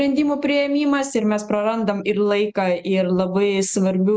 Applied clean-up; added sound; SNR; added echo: none; none; none; none.